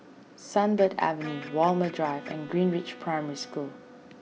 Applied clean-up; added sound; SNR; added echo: none; Printer + Wind instrument, woodwind instrument; 17 dB; none.